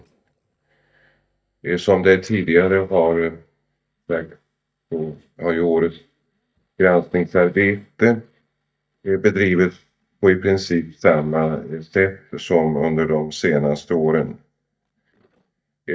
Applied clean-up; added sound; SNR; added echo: neural mask model DeepFilterNet 3.